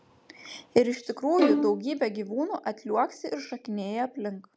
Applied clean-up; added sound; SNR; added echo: none; Bowed string instrument; 3 dB; none.